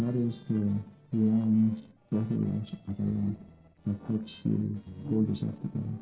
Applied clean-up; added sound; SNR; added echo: neural separator model SepFormer DNS4.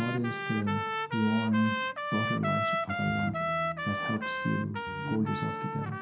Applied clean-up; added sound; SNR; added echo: none; Trumpet; 2 dB; reverberation time 0.7 s.